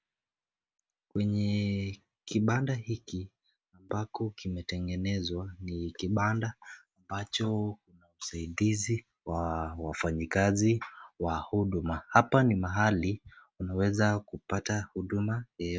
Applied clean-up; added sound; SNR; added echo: none; none; none; none.